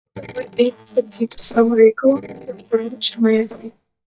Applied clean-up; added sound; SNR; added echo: neural mask model DeepFilterNet 3.